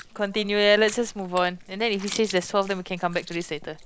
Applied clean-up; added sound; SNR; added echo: none; Chewing, mastication; 17 dB; none.